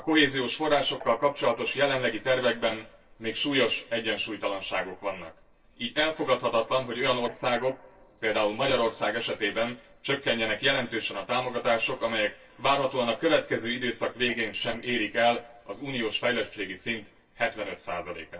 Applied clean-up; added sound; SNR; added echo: neural separator model SepFormer DNS4.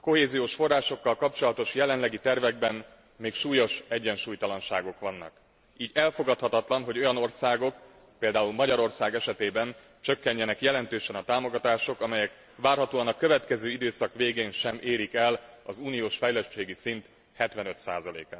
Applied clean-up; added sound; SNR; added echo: none; none; none; none.